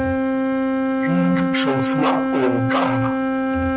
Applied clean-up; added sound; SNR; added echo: none; Wind instrument, woodwind instrument; -4 dB; none.